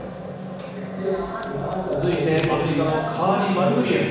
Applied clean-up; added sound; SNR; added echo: none; Packing tape, duct tape; 17 dB; reverberation time 1.1 s.